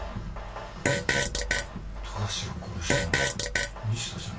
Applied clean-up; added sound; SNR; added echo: none; Fart; -3 dB; reverberation time 0.2 s.